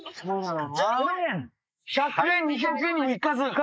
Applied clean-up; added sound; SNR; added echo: neural mask model Resemble Enhance denoiser.